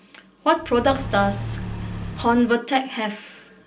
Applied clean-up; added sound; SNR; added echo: none; Accelerating, revving, vroom / Car; 8 dB; reverberation time 0.2 s.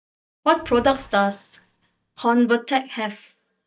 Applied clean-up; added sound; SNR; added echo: neural mask model DeepFilterNet 3.